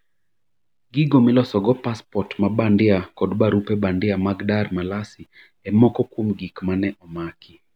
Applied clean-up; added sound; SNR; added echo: none; none; none; none.